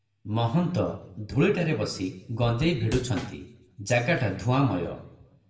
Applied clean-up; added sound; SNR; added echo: none; Drum / Drum kit; 9 dB; reverberation time 0.6 s.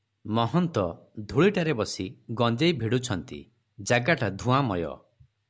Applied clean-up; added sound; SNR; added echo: none; none; none; none.